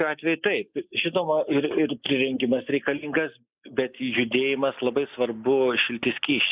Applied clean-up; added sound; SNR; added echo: neural mask model Resemble Enhance denoiser.